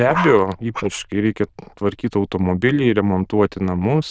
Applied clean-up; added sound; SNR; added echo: neural diffusion model UNIVERSE++.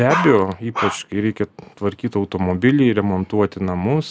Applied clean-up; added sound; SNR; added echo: none; Bark; 6 dB; none.